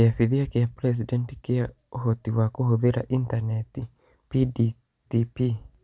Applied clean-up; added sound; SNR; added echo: none; none; none; none.